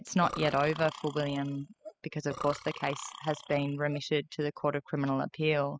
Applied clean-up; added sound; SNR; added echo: classical method spectral subtraction.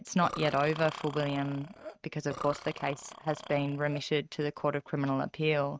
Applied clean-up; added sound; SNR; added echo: neural mask model RNNoise.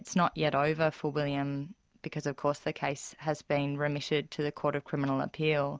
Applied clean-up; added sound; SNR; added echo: none; none; none; none.